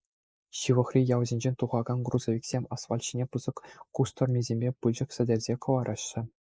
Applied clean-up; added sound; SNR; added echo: neural mask model Resemble Enhance denoiser.